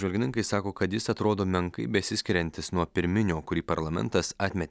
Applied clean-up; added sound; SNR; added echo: none; none; none; none.